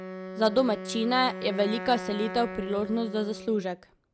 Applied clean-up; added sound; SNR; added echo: none; Wind instrument, woodwind instrument; 10 dB; none.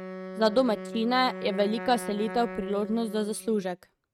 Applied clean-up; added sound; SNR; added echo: neural mask model RNNoise.